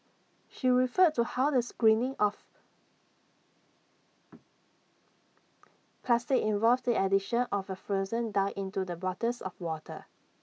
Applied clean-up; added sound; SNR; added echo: none; none; none; none.